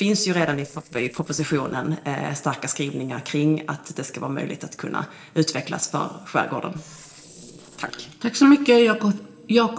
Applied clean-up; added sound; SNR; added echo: neural separator model SepFormer DNS4.